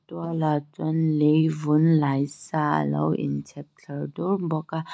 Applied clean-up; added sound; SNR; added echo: neural mask model Resemble Enhance denoiser.